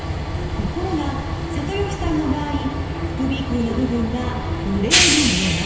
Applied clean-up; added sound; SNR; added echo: none; Train; -2 dB; reverberation time 2.2 s.